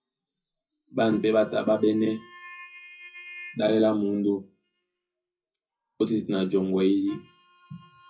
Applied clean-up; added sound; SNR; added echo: classical method WPE with log-MMSE.